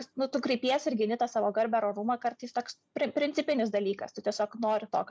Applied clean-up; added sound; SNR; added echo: none; none; none; none.